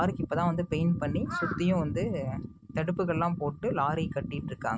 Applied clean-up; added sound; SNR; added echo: neural mask model RNNoise.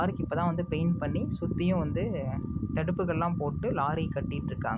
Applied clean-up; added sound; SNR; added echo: none; none; none; none.